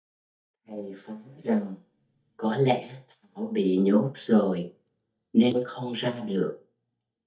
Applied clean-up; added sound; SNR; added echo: neural mask model DeepFilterNet 3.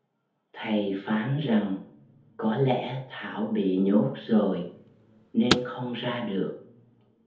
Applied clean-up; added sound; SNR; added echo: none; Car; 7 dB; reverberation time 0.6 s.